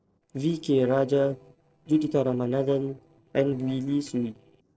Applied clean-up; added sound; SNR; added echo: neural separator model SepFormer DNS4.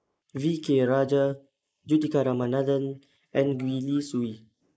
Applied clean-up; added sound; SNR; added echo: neural mask model Resemble Enhance denoiser.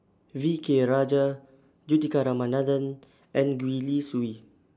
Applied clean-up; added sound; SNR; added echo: none; none; none; none.